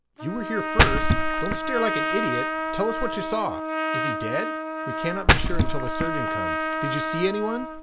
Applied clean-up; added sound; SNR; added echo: none; Splash, splatter + Trumpet; -5 dB; none.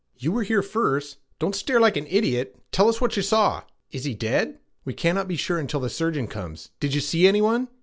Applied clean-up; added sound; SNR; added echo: none; none; none; none.